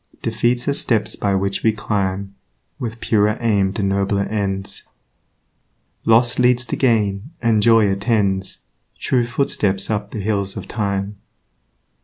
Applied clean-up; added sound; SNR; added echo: none; none; none; none.